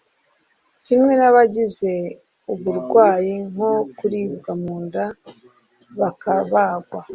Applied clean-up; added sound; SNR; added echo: none; none; none; none.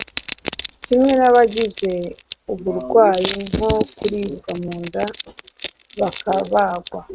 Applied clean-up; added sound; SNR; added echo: neural mask model RNNoise.